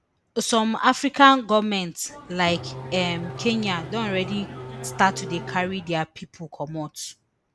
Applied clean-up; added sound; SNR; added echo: none; Race car, auto racing / Engine starting; 11 dB; none.